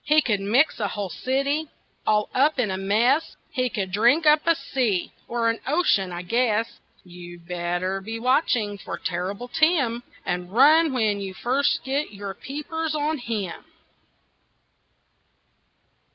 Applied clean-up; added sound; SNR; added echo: none; none; none; none.